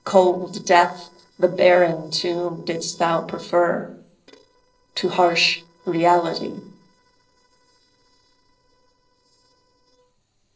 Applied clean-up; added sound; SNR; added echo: neural separator model SepFormer DNS4.